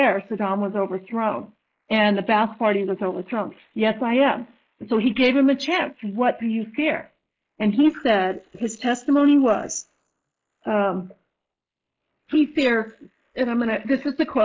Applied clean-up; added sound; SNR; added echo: neural mask model Resemble Enhance denoiser.